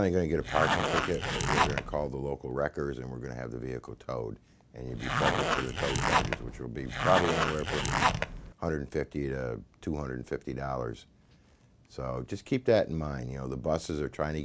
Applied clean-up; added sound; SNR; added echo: none; Zipper (clothing); -3 dB; none.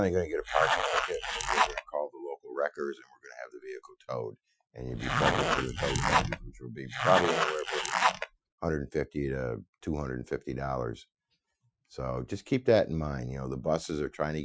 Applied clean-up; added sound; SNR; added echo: classical method Wiener filter.